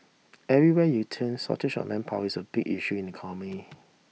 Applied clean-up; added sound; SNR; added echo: none; none; none; none.